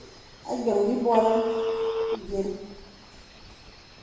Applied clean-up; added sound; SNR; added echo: none; Telephone; 4 dB; reverberation time 1.0 s.